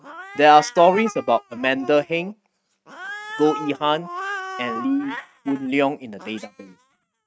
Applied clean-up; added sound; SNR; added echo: neural mask model RNNoise.